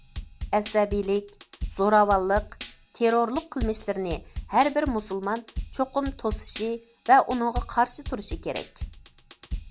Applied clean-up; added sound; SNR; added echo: none; Drum kit; 11 dB; none.